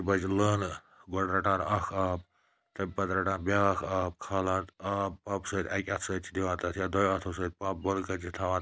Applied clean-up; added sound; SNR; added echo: none; none; none; none.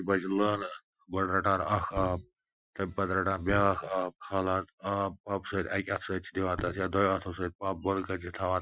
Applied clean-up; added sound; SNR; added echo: classical method Wiener filter.